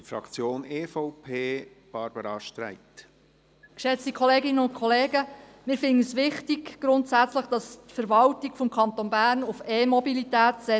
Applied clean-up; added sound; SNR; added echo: none; none; none; none.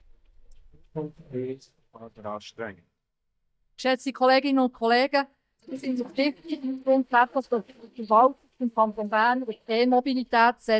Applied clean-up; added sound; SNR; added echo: neural mask model DeepFilterNet 3.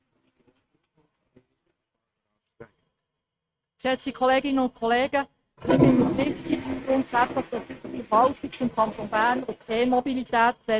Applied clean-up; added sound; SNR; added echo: neural mask model RNNoise.